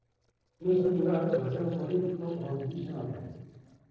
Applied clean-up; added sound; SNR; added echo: neural separator model SepFormer DNS4.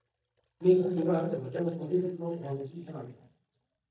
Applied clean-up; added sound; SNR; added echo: neural mask model DeepFilterNet 3.